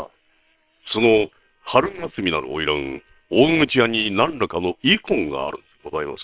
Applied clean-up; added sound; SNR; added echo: neural separator model SepFormer WHAM!.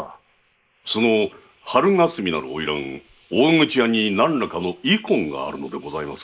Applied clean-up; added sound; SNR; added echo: neural mask model Resemble Enhance denoiser.